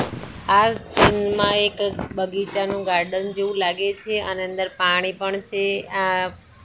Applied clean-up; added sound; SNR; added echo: none; none; none; none.